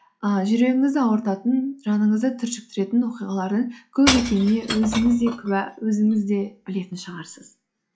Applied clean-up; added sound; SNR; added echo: classical method log-MMSE.